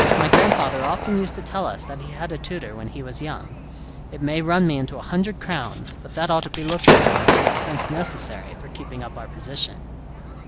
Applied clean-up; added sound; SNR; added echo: none; Gunshot, gunfire / Fireworks; -2 dB; none.